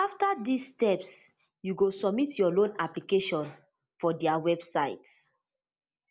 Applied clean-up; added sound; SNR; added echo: none; none; none; none.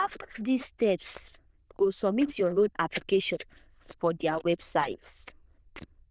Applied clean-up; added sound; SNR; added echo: neural diffusion model UNIVERSE++.